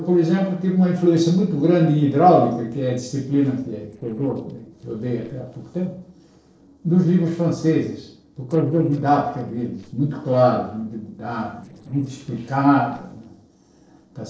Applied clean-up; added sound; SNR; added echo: neural separator model SepFormer DNS4.